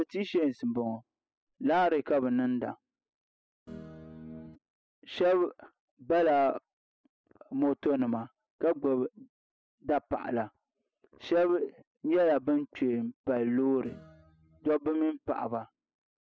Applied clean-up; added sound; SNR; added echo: classical method spectral subtraction.